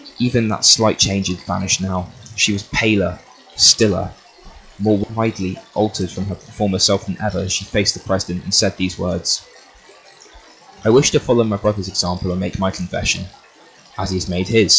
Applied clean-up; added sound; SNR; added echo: classical method log-MMSE.